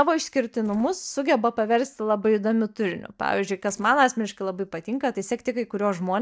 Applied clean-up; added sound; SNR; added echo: neural separator model SepFormer DNS4.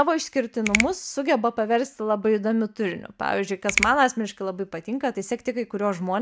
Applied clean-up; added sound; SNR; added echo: none; Finger snapping; 6 dB; none.